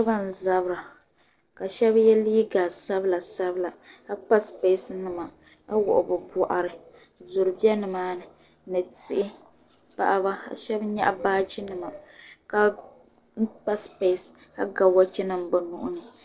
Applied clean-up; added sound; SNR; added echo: neural separator model SepFormer DNS4.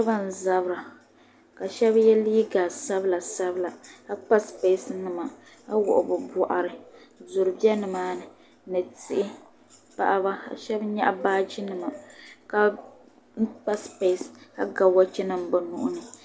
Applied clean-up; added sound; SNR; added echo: none; none; none; none.